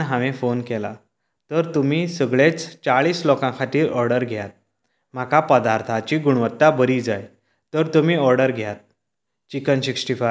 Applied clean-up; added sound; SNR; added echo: none; none; none; none.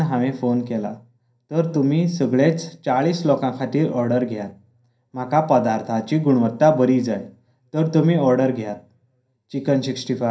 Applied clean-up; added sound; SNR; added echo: none; none; none; reverberation time 0.3 s.